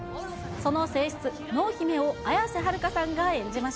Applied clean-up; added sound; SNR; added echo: none; none; none; none.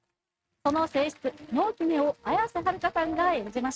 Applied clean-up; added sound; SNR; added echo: neural mask model RNNoise.